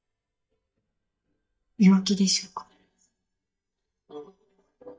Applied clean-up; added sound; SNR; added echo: neural mask model DeepFilterNet 3.